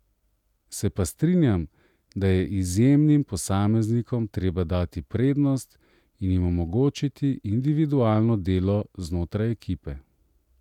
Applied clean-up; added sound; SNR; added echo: none; none; none; none.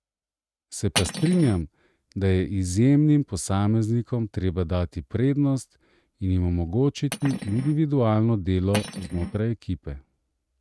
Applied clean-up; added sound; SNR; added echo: neural mask model RNNoise.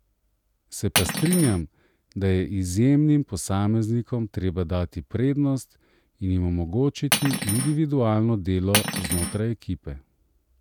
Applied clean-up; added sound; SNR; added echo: none; Cutlery, silverware; 2 dB; none.